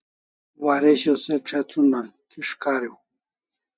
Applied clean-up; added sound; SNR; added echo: neural mask model DeepFilterNet 3.